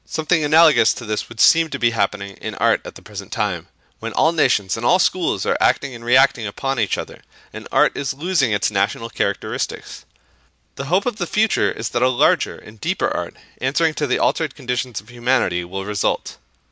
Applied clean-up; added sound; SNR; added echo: none; none; none; none.